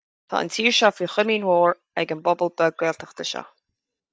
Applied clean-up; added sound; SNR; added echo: neural mask model DeepFilterNet 3.